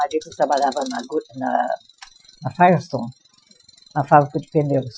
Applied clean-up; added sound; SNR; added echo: classical method Wiener filter.